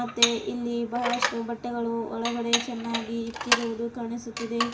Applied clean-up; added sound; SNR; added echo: none; Dishes, pots, and pans; 1 dB; reverberation time 0.2 s.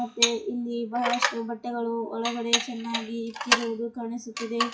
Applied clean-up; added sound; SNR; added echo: classical method WPE with log-MMSE.